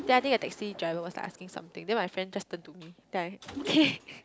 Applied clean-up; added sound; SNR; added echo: none; Mechanisms; 17 dB; none.